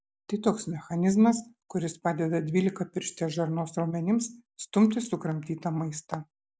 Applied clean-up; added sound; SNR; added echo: none; none; none; none.